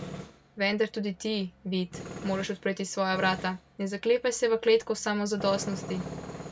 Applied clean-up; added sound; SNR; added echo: none; Tools; 13 dB; none.